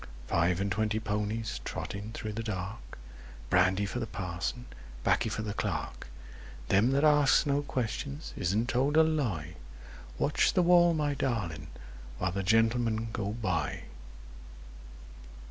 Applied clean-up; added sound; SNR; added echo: none; none; none; none.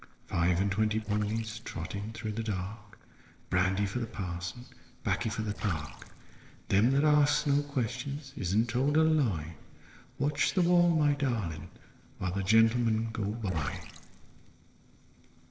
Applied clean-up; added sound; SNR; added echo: neural separator model SepFormer DNS4.